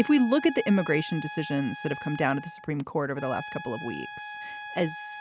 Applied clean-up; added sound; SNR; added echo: none; Trumpet; 12 dB; none.